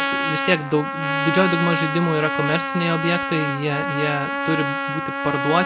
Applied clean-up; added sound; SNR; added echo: none; Trumpet; 2 dB; none.